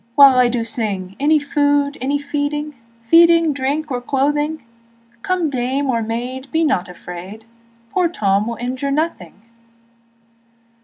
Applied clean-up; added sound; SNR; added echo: none; none; none; none.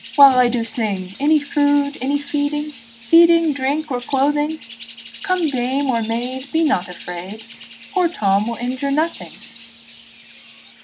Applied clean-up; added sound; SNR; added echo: none; Bird; 9 dB; none.